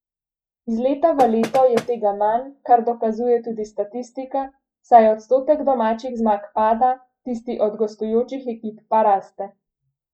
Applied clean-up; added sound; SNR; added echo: classical method log-MMSE.